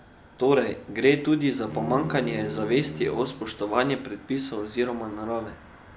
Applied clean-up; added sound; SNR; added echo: none; Bowed string instrument; 11 dB; none.